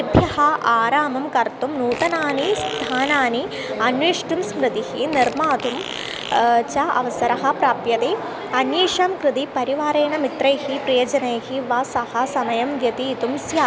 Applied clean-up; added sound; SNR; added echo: none; Fart; 13 dB; none.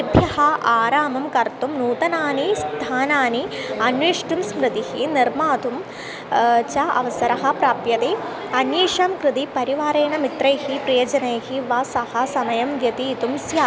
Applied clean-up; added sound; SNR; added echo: none; none; none; none.